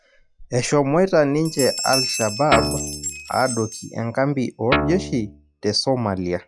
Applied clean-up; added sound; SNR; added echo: classical method log-MMSE.